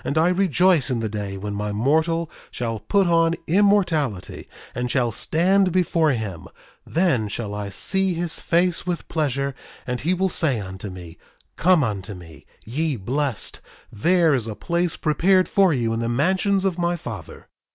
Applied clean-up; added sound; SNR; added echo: none; none; none; none.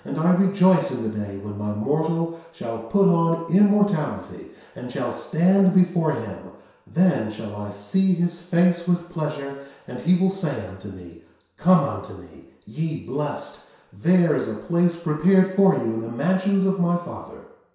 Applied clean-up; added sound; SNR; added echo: none; none; none; reverberation time 0.7 s.